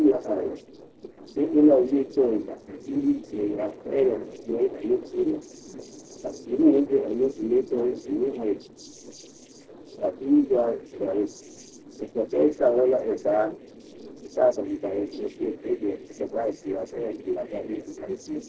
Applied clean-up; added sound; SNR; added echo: neural separator model SepFormer DNS4.